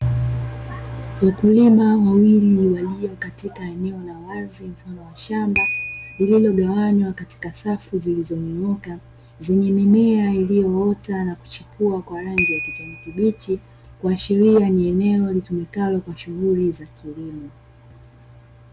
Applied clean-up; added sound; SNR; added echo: none; Piano; 16 dB; none.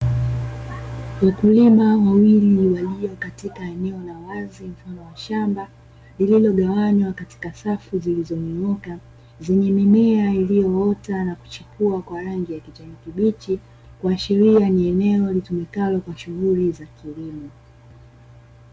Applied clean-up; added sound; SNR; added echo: none; none; none; none.